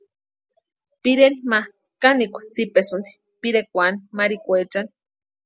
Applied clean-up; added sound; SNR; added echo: none; none; none; none.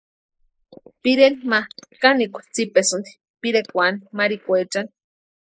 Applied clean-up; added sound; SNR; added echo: neural mask model Resemble Enhance denoiser.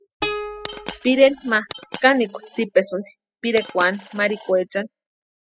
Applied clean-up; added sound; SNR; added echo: classical method spectral subtraction.